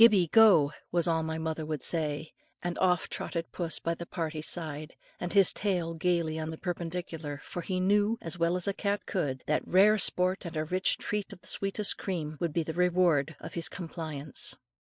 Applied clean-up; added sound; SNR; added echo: neural mask model DeepFilterNet 3.